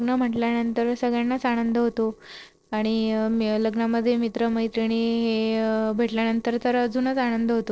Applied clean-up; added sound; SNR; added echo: neural separator model SepFormer DNS4.